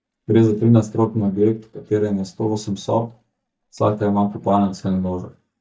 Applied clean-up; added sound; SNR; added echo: neural mask model DeepFilterNet 3.